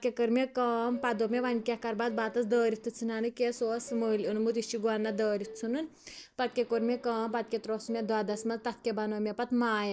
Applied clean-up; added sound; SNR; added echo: neural mask model DeepFilterNet 3.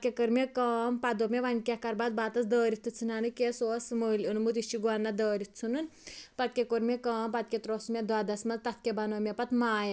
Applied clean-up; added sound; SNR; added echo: none; none; none; none.